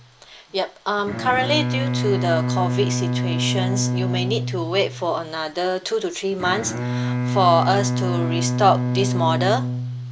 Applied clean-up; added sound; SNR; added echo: none; Bowed string instrument; 1 dB; none.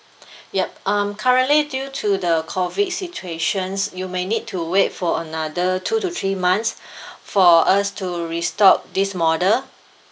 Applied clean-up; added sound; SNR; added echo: none; none; none; none.